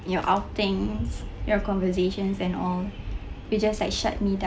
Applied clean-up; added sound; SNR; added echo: none; none; none; none.